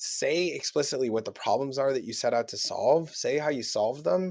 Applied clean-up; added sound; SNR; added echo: none; none; none; none.